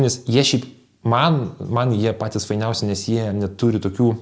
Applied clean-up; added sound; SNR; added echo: none; none; none; none.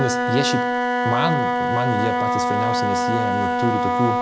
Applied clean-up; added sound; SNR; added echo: none; Wind instrument, woodwind instrument; -4 dB; none.